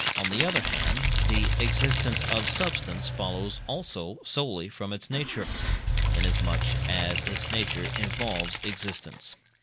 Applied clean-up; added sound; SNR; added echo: none; Rattle (instrument) + Engine / Car; -4 dB; none.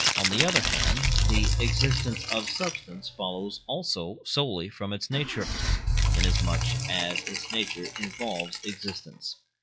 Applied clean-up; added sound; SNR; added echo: classical method log-MMSE.